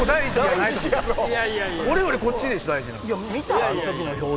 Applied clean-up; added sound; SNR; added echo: none; Subway, metro, underground; 9 dB; none.